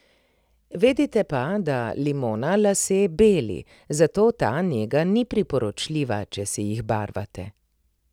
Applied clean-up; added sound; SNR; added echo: none; none; none; none.